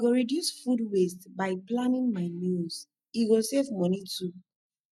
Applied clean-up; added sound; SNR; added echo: neural mask model DeepFilterNet 3.